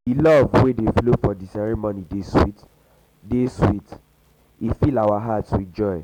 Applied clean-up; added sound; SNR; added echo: none; none; none; none.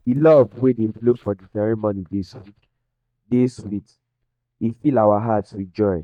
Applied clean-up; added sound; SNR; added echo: neural mask model DeepFilterNet 3.